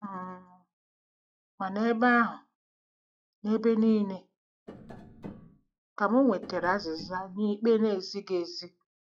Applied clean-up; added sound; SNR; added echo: classical method log-MMSE.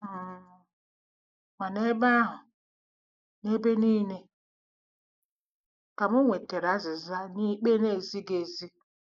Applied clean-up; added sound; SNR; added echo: neural mask model Resemble Enhance denoiser.